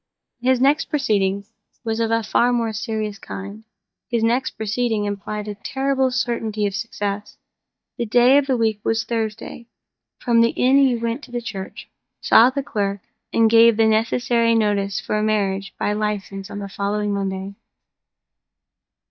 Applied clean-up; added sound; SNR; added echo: neural mask model DeepFilterNet 3.